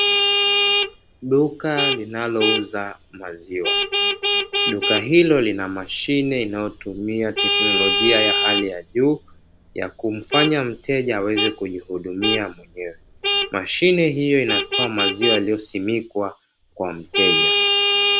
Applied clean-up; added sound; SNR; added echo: none; Vehicle horn, car horn, honking; 0 dB; none.